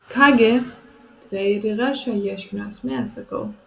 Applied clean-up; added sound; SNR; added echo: none; none; none; reverberation time 1.1 s.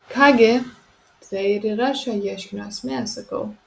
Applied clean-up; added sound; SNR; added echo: none; none; none; none.